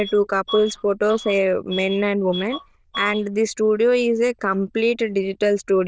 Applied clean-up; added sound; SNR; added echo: neural diffusion model UNIVERSE++.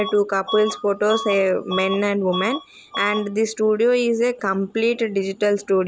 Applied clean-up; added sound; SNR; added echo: none; Bus / Alarm; 13 dB; none.